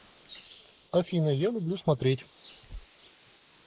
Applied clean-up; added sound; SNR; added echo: neural mask model Resemble Enhance denoiser.